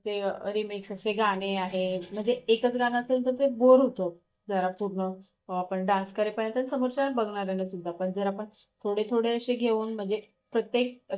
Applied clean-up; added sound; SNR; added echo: neural mask model DeepFilterNet 3.